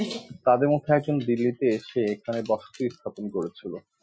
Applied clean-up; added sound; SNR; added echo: classical method Wiener filter.